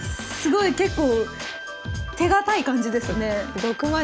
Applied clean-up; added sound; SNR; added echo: none; Bowed string instrument; 16 dB; none.